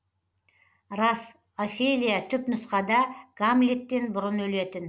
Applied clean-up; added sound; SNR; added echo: none; none; none; none.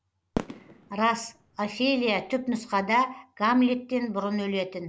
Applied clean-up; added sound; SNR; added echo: none; Fireworks; 13 dB; none.